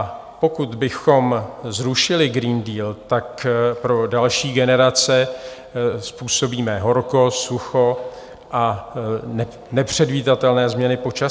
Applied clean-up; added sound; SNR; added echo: none; none; none; none.